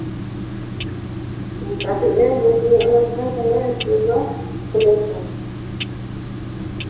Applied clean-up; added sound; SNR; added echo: none; Clock; 7 dB; reverberation time 1.0 s.